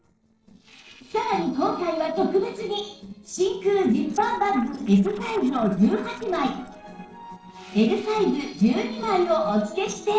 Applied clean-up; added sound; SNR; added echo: neural separator model SepFormer DNS4.